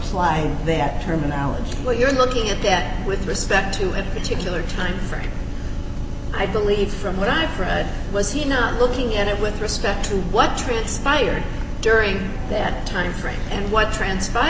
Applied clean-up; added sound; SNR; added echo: none; none; none; none.